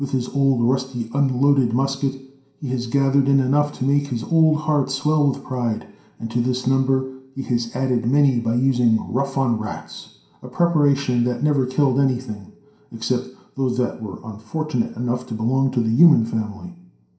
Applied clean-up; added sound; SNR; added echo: none; none; none; reverberation time 0.5 s.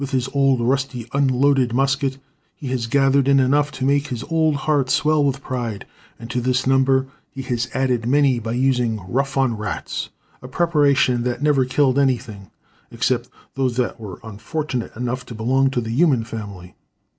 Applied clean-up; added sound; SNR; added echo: none; none; none; none.